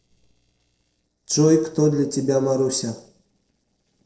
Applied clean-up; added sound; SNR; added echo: neural separator model SepFormer DNS4.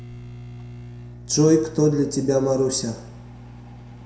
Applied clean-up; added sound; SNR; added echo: none; Microwave oven; 16 dB; reverberation time 0.6 s.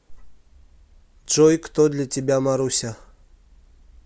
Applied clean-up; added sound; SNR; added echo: none; none; none; none.